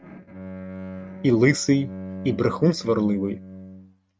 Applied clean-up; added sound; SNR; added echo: neural mask model RNNoise.